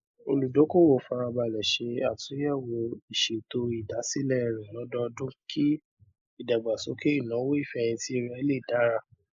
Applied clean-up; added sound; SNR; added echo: neural mask model Resemble Enhance denoiser.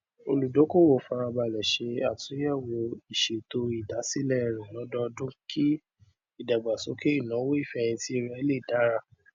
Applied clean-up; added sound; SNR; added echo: none; none; none; none.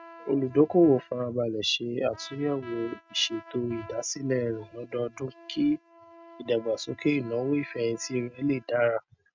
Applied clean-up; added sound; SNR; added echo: neural mask model RNNoise.